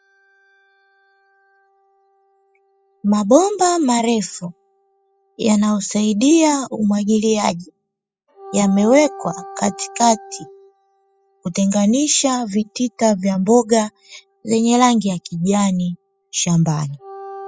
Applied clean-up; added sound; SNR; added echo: classical method spectral subtraction.